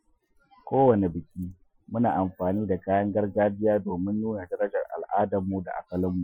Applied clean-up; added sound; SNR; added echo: classical method Wiener filter.